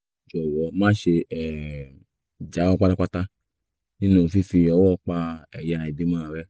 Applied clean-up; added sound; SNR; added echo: none; none; none; none.